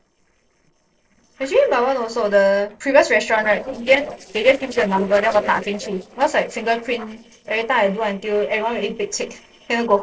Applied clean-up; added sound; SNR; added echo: neural separator model SepFormer DNS4.